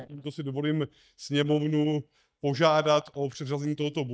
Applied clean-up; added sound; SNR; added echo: neural mask model DeepFilterNet 3.